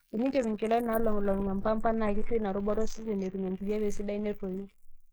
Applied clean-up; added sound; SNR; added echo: neural mask model Resemble Enhance denoiser.